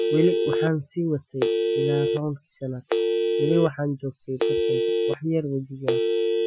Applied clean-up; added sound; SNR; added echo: classical method Wiener filter.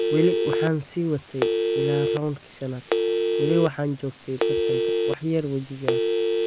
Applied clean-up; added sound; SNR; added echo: none; Telephone; -3 dB; none.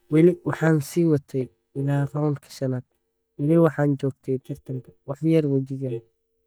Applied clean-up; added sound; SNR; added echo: neural mask model DeepFilterNet 3.